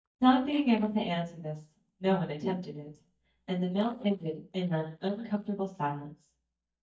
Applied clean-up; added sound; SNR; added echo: neural mask model DeepFilterNet 3.